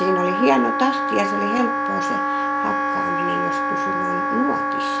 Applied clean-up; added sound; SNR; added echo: none; Wind instrument, woodwind instrument; -2 dB; none.